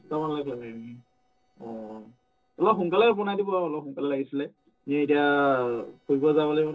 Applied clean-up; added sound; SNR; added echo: neural separator model SepFormer DNS4.